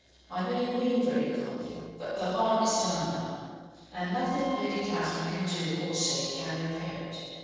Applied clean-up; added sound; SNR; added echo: neural separator model SepFormer DNS4.